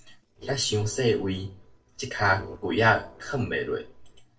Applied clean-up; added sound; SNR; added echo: neural separator model SepFormer DNS4.